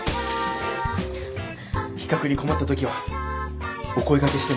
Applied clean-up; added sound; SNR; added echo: none; Shatter; 15 dB; none.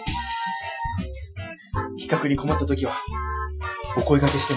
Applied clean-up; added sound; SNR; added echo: classical method Wiener filter.